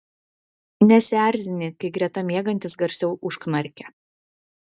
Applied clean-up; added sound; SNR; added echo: none; none; none; none.